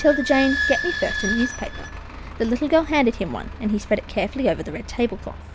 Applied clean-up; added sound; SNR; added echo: none; Squeak / Idling; 7 dB; none.